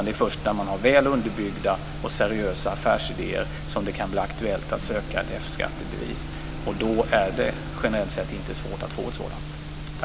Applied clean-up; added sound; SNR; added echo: none; Bowed string instrument + Engine starting; 17 dB; none.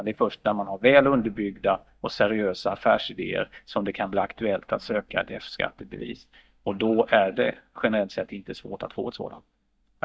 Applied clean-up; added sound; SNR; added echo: neural mask model DeepFilterNet 3.